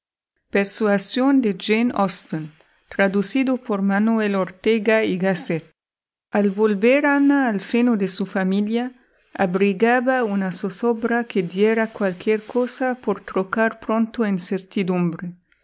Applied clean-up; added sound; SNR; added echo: none; none; none; none.